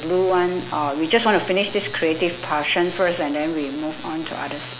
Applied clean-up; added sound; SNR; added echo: none; none; none; none.